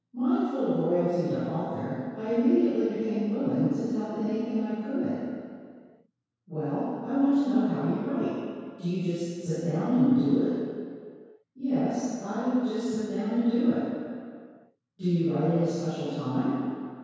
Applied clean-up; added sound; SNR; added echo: none; none; none; reverberation time 2.0 s.